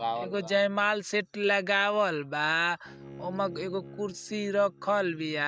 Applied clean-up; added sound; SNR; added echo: neural mask model RNNoise.